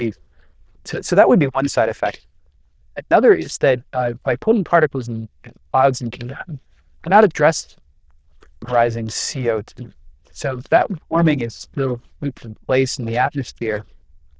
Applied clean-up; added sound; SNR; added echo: neural diffusion model UNIVERSE++.